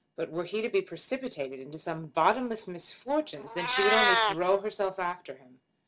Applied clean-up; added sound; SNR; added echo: none; Meow; 3 dB; none.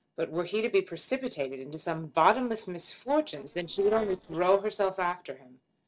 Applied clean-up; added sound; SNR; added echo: neural separator model SepFormer DNS4.